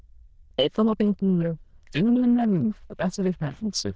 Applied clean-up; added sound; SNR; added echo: neural diffusion model UNIVERSE++.